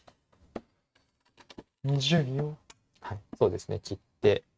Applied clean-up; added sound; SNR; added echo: neural mask model RNNoise.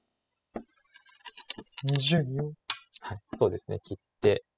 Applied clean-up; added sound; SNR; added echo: classical method spectral subtraction.